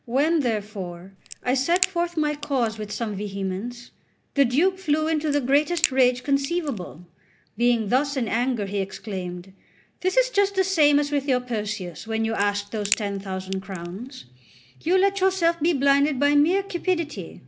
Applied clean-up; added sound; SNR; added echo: none; Crack; 11 dB; none.